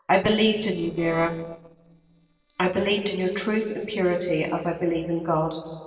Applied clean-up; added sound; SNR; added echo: neural separator model SepFormer DNS4.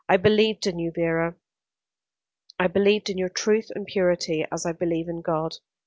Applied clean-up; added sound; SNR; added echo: none; none; none; none.